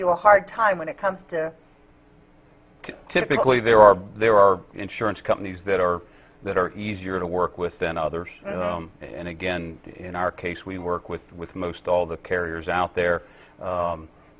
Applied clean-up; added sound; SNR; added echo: none; none; none; none.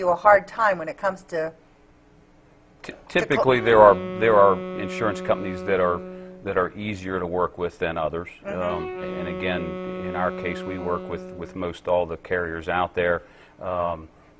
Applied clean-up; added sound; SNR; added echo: none; Wind instrument, woodwind instrument; 10 dB; none.